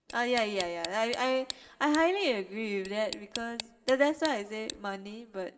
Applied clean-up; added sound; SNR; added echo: none; Tick; 14 dB; reverberation time 1.5 s.